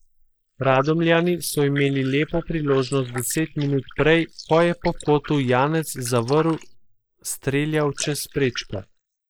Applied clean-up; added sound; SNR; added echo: neural mask model Resemble Enhance denoiser.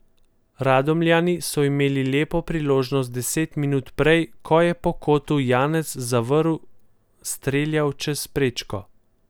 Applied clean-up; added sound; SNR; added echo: none; none; none; none.